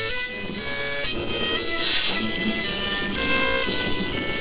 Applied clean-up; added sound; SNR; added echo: neural separator model SepFormer WHAMR!.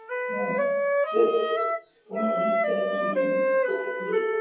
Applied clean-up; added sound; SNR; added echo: classical method WPE with log-MMSE.